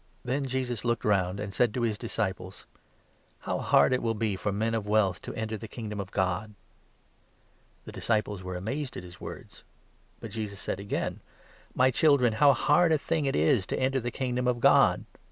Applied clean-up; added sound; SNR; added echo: none; none; none; none.